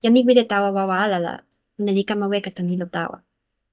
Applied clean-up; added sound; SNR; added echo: neural mask model DeepFilterNet 3.